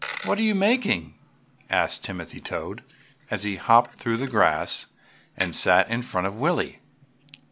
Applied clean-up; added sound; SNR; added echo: none; Coin (dropping); 20 dB; none.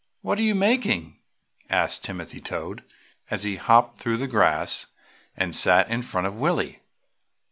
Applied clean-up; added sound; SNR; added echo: none; none; none; none.